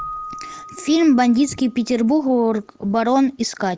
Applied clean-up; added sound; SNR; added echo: none; Keyboard (musical); 19 dB; none.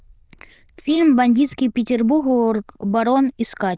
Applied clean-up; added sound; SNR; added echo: neural diffusion model UNIVERSE++.